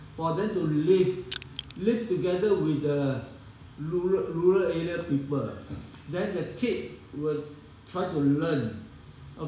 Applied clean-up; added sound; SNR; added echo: none; Crushing; 10 dB; reverberation time 0.7 s.